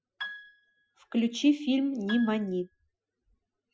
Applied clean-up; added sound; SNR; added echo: classical method Wiener filter.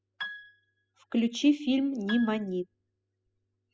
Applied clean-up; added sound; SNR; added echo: classical method spectral subtraction.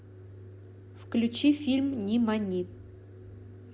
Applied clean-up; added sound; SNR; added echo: none; none; none; none.